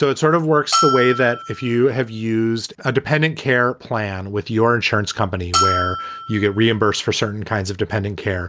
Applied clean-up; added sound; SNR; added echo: none; Bell; 5 dB; none.